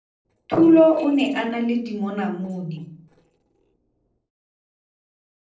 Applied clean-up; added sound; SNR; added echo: neural separator model SepFormer DNS4.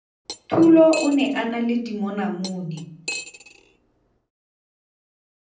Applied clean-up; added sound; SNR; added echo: none; Cutlery, silverware; 15 dB; reverberation time 0.6 s.